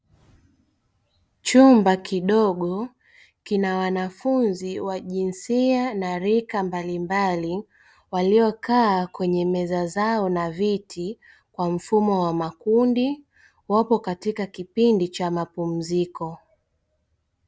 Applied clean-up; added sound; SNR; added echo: none; none; none; none.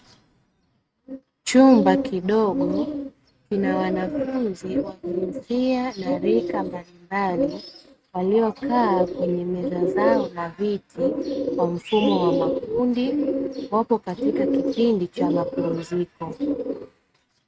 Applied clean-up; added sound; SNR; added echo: neural mask model RNNoise.